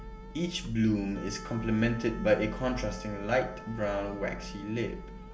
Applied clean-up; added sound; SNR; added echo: none; Wind instrument, woodwind instrument; 17 dB; reverberation time 0.2 s.